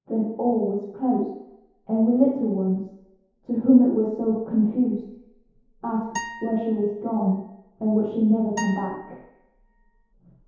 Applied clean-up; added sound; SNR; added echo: none; Acoustic guitar; 14 dB; reverberation time 0.8 s.